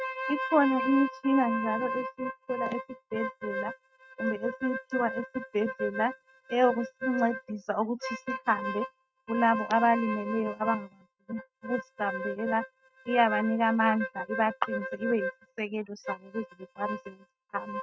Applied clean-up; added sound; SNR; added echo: neural mask model RNNoise.